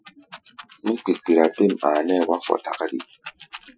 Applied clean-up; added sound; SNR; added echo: classical method Wiener filter.